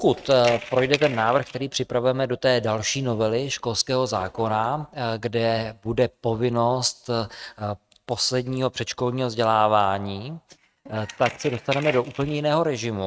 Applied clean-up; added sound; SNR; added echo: neural mask model RNNoise.